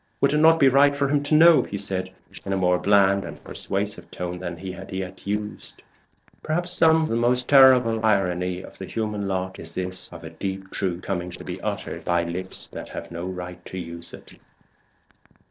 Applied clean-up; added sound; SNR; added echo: neural separator model SepFormer DNS4.